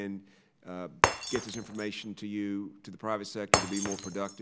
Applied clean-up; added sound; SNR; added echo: none; Shatter; -3 dB; none.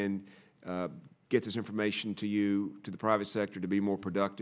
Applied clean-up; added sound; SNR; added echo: none; none; none; none.